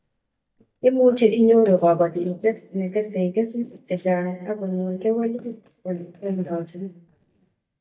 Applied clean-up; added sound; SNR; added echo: neural mask model DeepFilterNet 3.